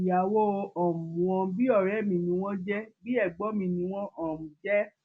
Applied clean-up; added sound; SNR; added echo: none; none; none; none.